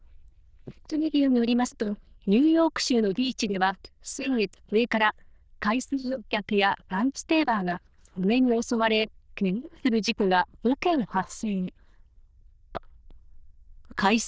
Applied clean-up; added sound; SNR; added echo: neural diffusion model UNIVERSE++.